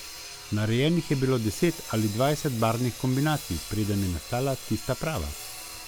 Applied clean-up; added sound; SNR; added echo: none; Sawing; 13 dB; none.